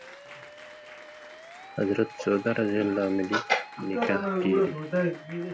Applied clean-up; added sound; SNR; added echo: none; Musical instrument + Applause; 17 dB; none.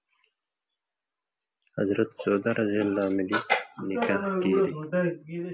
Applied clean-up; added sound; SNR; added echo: none; none; none; none.